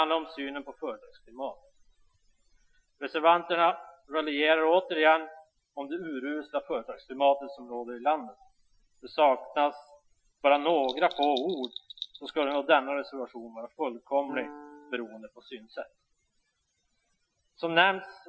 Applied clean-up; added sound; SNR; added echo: classical method Wiener filter.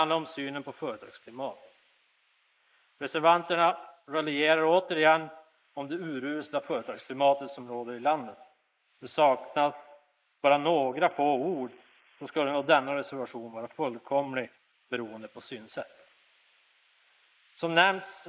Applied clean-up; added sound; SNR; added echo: neural mask model Resemble Enhance denoiser.